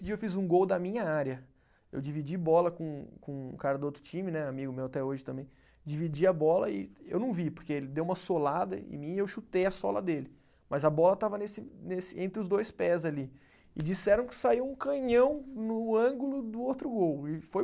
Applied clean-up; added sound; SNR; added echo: none; none; none; none.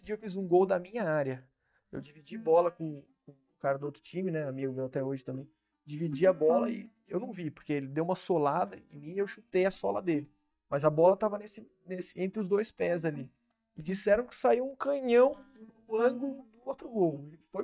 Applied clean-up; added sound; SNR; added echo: neural mask model DeepFilterNet 3.